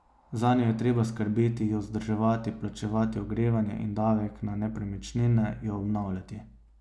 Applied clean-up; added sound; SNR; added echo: none; none; none; none.